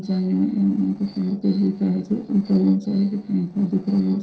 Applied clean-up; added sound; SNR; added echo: neural separator model SepFormer DNS4.